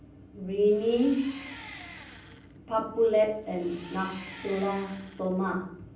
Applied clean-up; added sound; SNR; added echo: none; Engine; 17 dB; reverberation time 0.6 s.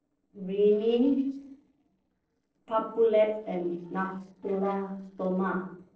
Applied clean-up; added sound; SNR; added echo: neural separator model SepFormer DNS4.